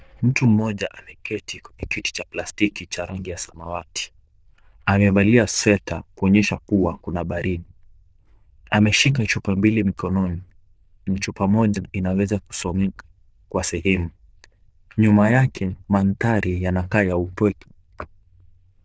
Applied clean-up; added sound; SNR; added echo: neural diffusion model UNIVERSE++.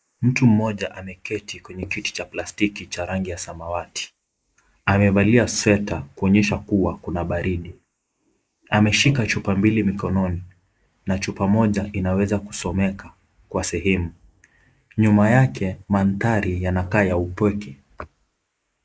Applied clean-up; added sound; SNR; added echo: neural mask model Resemble Enhance denoiser.